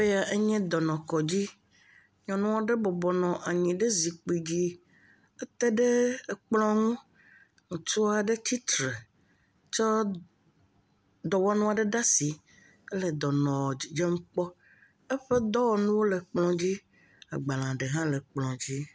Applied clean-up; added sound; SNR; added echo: none; none; none; none.